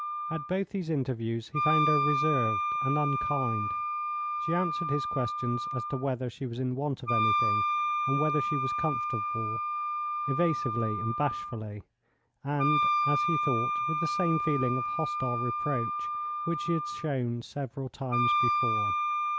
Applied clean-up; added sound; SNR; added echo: none; Wind instrument, woodwind instrument; -2 dB; none.